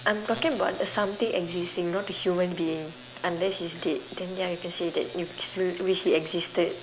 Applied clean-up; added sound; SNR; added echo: none; none; none; none.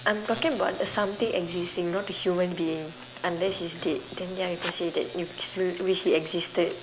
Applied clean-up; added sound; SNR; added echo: none; Scissors + Fart; 19 dB; none.